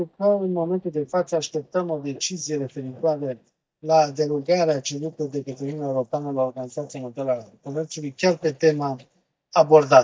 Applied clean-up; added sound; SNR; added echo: neural mask model DeepFilterNet 3.